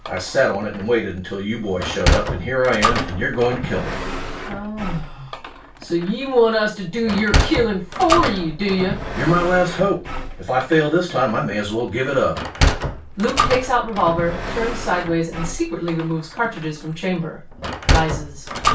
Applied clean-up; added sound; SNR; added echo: none; Sliding door; 3 dB; reverberation time 0.2 s.